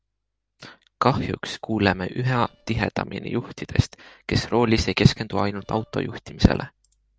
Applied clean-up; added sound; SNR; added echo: neural separator model SepFormer DNS4.